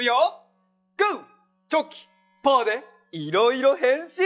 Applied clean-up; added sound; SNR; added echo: classical method log-MMSE.